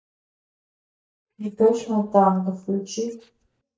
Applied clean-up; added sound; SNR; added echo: neural mask model DeepFilterNet 3.